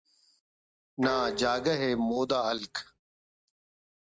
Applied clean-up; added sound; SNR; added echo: neural mask model RNNoise.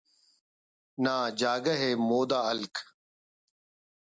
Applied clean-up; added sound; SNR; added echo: none; none; none; none.